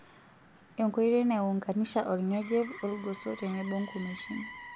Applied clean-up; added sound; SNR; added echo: none; Motor vehicle (road); 17 dB; none.